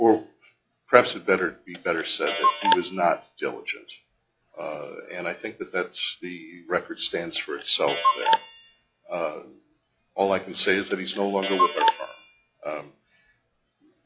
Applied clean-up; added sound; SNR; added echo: classical method log-MMSE.